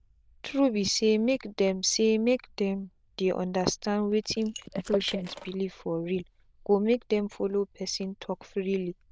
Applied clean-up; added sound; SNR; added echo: neural diffusion model UNIVERSE++.